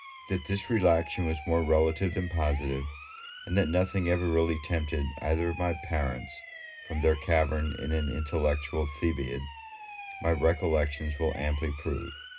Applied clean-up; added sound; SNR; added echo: none; Siren; 16 dB; reverberation time 0.2 s.